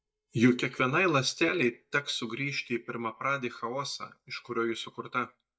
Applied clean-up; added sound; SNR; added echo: neural mask model DeepFilterNet 3.